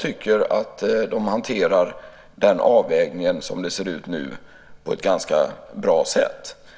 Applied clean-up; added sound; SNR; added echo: none; none; none; none.